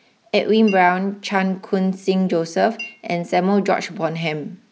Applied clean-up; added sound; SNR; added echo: none; Chink, clink; 19 dB; none.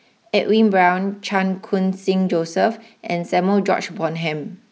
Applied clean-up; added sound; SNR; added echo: none; none; none; none.